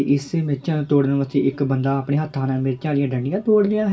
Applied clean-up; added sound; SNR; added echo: none; none; none; reverberation time 0.2 s.